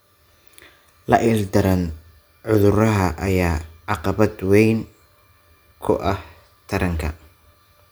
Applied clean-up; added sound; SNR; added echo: none; none; none; none.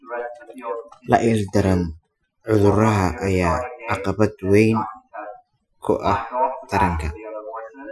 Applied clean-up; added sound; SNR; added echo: classical method Wiener filter.